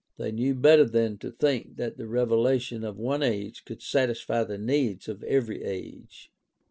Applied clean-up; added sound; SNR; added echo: none; none; none; none.